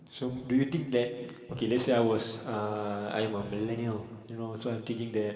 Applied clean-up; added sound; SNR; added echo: none; Drum; 17 dB; reverberation time 2.1 s.